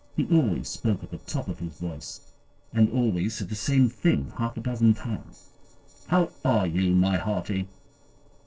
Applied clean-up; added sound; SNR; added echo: neural separator model SepFormer DNS4.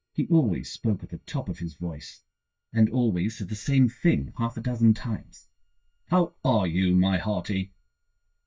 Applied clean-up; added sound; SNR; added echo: neural mask model DeepFilterNet 3.